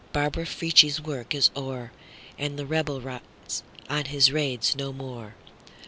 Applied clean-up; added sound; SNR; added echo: none; none; none; none.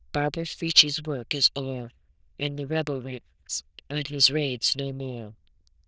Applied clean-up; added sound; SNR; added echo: neural diffusion model UNIVERSE++.